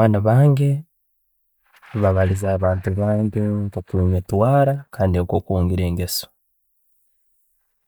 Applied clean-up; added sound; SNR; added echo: neural mask model DeepFilterNet 3.